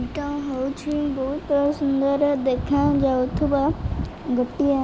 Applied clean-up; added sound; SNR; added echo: none; none; none; none.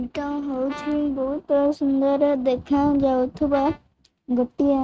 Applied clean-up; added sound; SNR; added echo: neural mask model RNNoise.